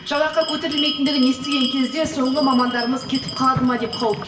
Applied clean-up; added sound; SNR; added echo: none; Bell; 8 dB; reverberation time 1.0 s.